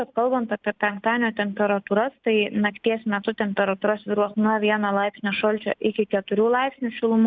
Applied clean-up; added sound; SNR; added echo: none; none; none; none.